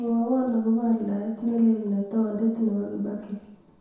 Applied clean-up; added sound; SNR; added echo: none; none; none; reverberation time 0.7 s.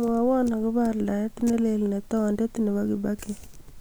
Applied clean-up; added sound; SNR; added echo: none; none; none; none.